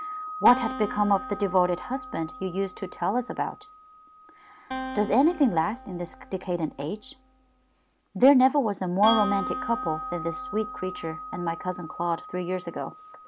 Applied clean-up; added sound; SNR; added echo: none; Wind chime + Acoustic guitar; 10 dB; none.